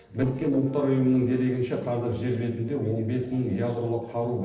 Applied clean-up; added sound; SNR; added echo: neural separator model SepFormer DNS4.